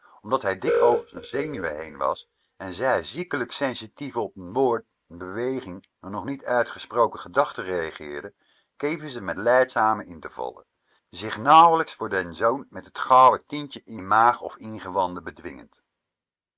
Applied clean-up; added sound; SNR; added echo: neural mask model RNNoise.